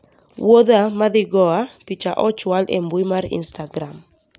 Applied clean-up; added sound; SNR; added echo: none; none; none; none.